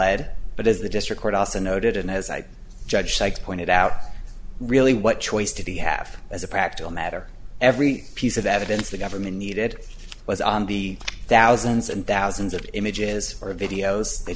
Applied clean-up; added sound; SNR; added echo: none; none; none; none.